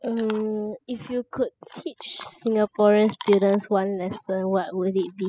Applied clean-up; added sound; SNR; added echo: classical method spectral subtraction.